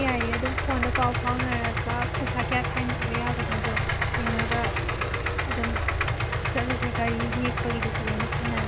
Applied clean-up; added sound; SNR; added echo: none; Idling; -5 dB; none.